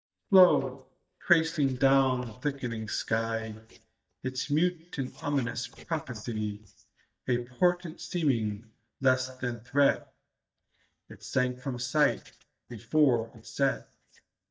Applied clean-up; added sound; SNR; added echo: neural mask model DeepFilterNet 3.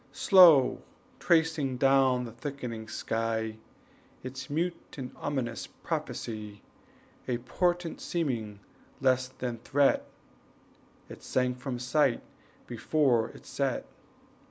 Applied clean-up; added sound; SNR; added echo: none; none; none; none.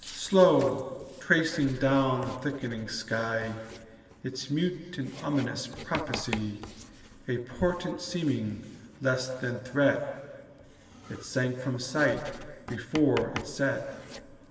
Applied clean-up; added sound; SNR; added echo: none; Writing; 16 dB; reverberation time 2.2 s.